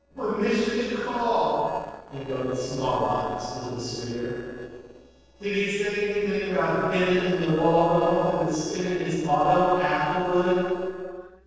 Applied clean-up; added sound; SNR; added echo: neural separator model SepFormer DNS4.